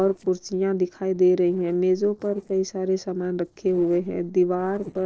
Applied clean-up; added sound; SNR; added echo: neural separator model SepFormer DNS4.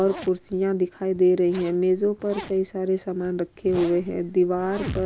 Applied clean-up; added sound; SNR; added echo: none; Zipper (clothing); 15 dB; none.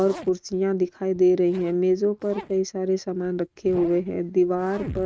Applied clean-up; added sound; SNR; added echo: neural mask model RNNoise.